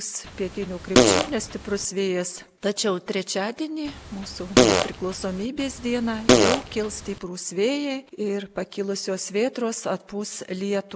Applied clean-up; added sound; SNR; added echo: none; Fart; -5 dB; none.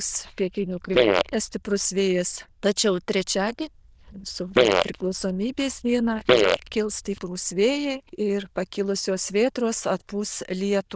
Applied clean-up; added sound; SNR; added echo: neural diffusion model UNIVERSE++.